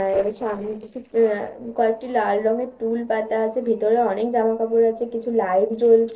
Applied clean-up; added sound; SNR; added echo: neural separator model SepFormer DNS4.